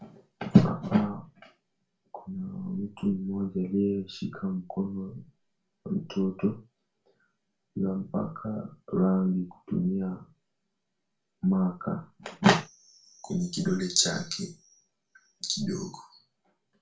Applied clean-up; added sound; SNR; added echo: none; none; none; reverberation time 0.3 s.